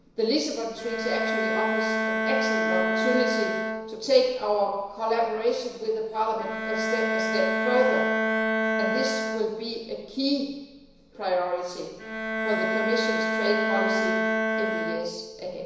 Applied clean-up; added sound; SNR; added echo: none; Bowed string instrument; 0 dB; reverberation time 1.0 s.